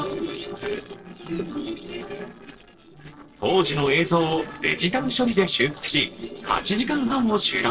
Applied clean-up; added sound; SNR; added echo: neural separator model SepFormer DNS4.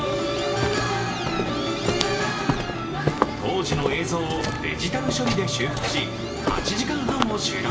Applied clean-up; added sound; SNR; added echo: none; Walk, footsteps; 3 dB; reverberation time 1.5 s.